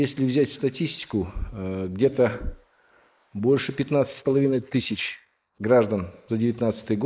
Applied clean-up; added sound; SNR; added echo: neural mask model Resemble Enhance denoiser.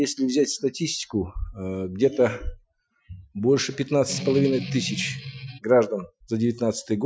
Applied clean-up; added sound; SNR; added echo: classical method Wiener filter.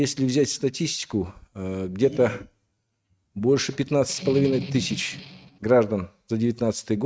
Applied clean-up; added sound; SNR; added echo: neural mask model RNNoise.